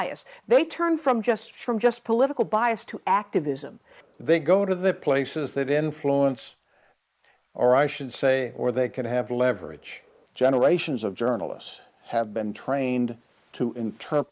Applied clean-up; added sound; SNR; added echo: neural mask model Resemble Enhance denoiser.